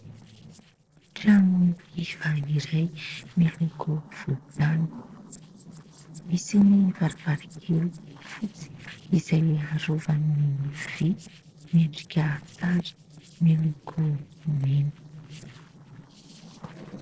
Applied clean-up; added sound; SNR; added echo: neural separator model SepFormer DNS4.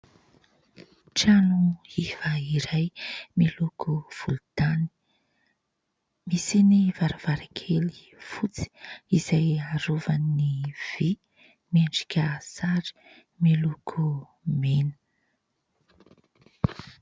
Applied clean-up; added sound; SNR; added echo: none; none; none; none.